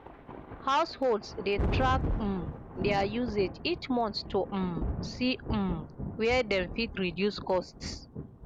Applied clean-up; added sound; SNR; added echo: none; Thunder; 5 dB; none.